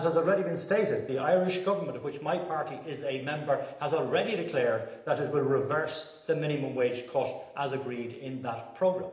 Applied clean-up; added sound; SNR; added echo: none; none; none; reverberation time 0.8 s.